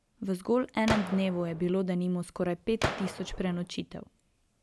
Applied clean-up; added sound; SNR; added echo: none; Gunshot, gunfire; 6 dB; none.